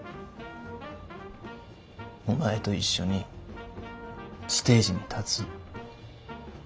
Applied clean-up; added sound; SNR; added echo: none; none; none; none.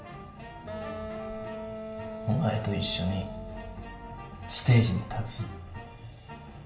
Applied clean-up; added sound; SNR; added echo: none; Wind instrument, woodwind instrument; 9 dB; reverberation time 0.7 s.